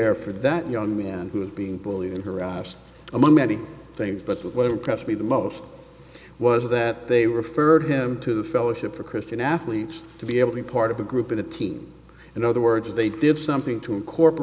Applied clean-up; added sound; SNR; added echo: none; none; none; none.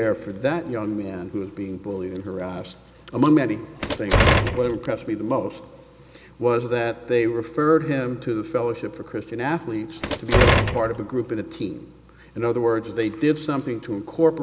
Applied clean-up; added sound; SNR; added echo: none; Door; -3 dB; none.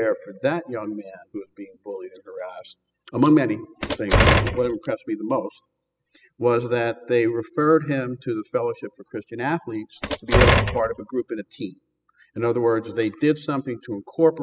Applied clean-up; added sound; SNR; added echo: classical method spectral subtraction.